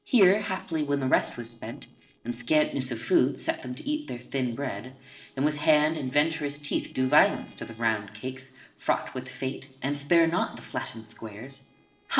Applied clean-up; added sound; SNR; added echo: neural separator model SepFormer DNS4.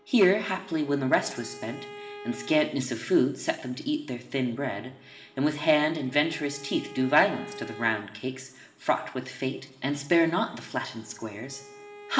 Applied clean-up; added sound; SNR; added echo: none; Bowed string instrument; 19 dB; reverberation time 1.0 s.